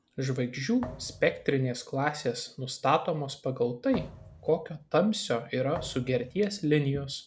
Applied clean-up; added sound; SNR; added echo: none; Thump, thud; 17 dB; none.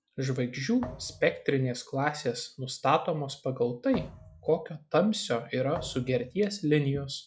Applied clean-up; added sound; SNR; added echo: classical method log-MMSE.